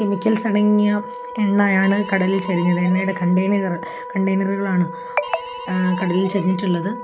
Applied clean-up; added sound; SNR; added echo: none; Harmonica + Wind instrument, woodwind instrument; 12 dB; none.